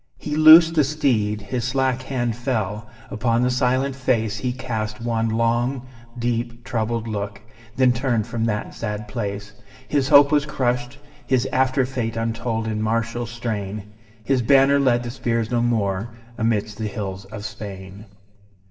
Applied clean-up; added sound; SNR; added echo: none; none; none; reverberation time 2.7 s.